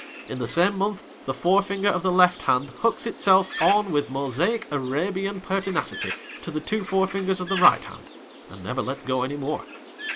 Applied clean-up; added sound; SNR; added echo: none; Bird; 13 dB; none.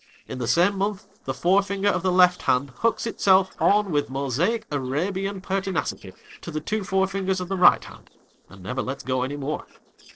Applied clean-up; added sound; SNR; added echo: neural separator model SepFormer DNS4.